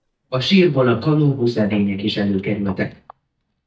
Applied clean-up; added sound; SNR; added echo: neural mask model DeepFilterNet 3.